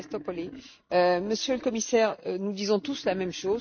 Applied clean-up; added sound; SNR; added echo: neural mask model RNNoise.